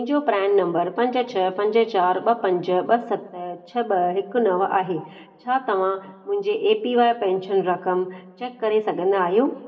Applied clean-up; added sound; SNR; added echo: none; none; none; reverberation time 1.7 s.